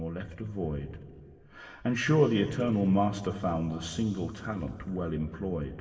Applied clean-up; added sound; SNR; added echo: none; none; none; reverberation time 2.6 s.